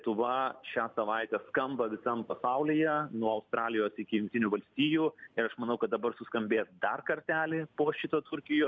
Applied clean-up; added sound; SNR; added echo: none; none; none; none.